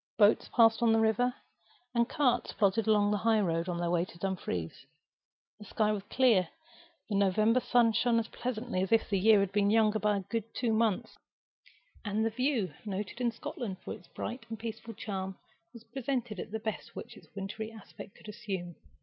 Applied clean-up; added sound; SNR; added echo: none; none; none; none.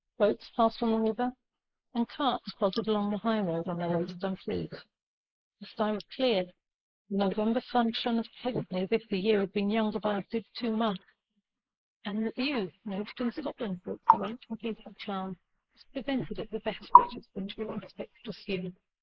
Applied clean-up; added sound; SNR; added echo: neural mask model Resemble Enhance denoiser.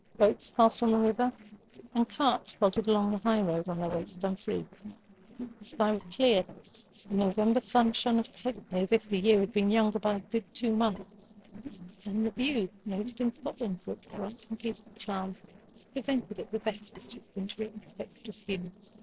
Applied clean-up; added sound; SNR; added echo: neural separator model SepFormer DNS4.